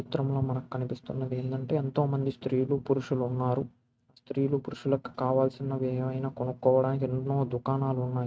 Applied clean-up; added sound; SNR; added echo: neural mask model RNNoise.